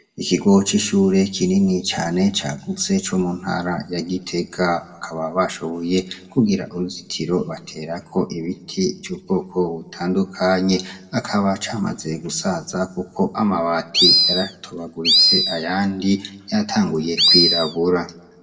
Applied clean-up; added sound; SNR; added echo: none; Animal; -4 dB; reverberation time 1.2 s.